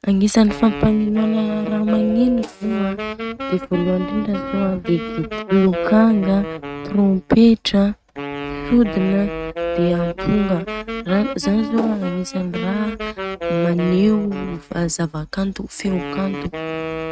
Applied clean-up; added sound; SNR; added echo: neural mask model RNNoise.